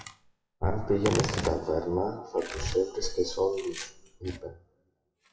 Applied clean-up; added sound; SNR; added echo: classical method WPE with log-MMSE.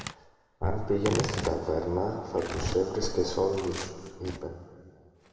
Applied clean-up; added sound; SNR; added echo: none; Tearing; 9 dB; reverberation time 1.9 s.